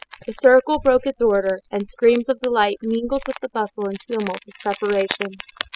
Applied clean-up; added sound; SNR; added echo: classical method spectral subtraction.